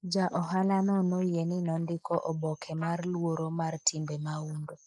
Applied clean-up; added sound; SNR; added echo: neural mask model Resemble Enhance denoiser.